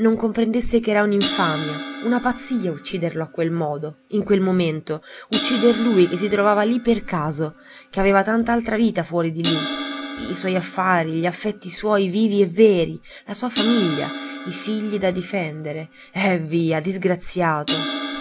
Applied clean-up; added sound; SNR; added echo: none; Crash cymbal; 11 dB; none.